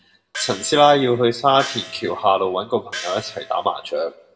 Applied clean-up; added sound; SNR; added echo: none; Gong; 15 dB; reverberation time 0.5 s.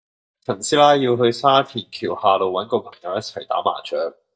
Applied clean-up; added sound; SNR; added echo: neural mask model DeepFilterNet 3.